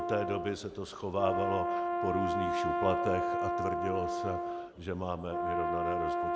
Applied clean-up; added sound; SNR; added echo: none; Brass instrument; -2 dB; none.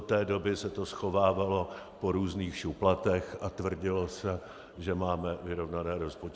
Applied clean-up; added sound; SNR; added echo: none; none; none; none.